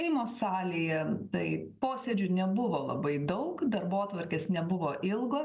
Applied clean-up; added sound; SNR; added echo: none; none; none; none.